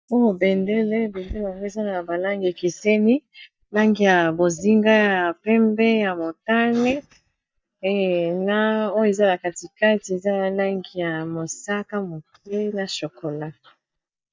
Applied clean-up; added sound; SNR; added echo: neural mask model DeepFilterNet 3.